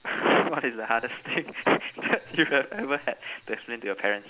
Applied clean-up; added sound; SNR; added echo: none; none; none; none.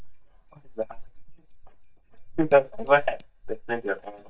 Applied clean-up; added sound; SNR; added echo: neural mask model DeepFilterNet 3.